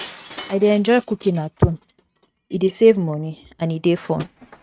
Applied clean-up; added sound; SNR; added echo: neural mask model RNNoise.